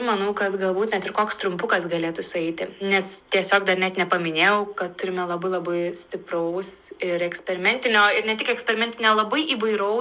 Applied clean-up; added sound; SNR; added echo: none; none; none; none.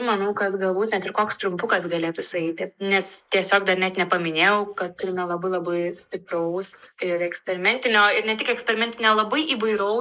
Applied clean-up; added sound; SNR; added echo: neural mask model Resemble Enhance denoiser.